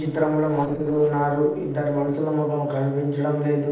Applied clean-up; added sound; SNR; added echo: neural separator model SepFormer DNS4.